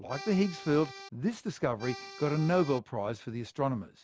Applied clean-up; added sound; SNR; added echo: none; Accordion; 14 dB; none.